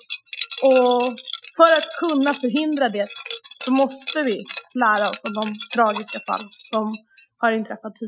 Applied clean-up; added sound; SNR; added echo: classical method Wiener filter.